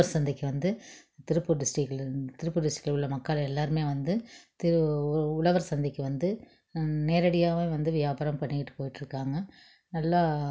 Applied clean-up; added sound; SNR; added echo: none; none; none; none.